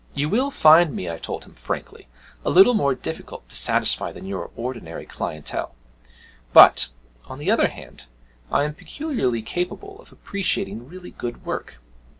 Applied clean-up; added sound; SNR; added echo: none; none; none; none.